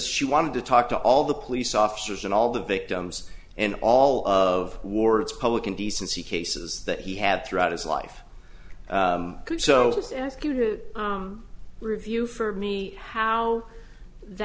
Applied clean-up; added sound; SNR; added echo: none; none; none; none.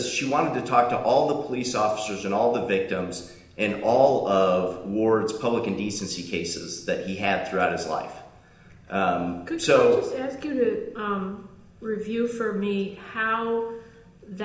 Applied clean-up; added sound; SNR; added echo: none; none; none; reverberation time 0.8 s.